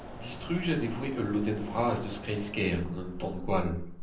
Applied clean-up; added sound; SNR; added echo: none; Mechanisms; 8 dB; reverberation time 0.6 s.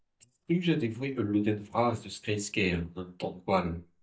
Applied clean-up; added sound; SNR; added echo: neural mask model DeepFilterNet 3.